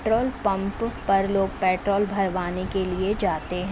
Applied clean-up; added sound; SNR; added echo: none; none; none; none.